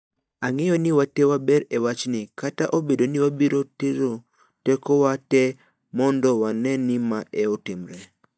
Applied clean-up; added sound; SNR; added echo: neural mask model DeepFilterNet 3.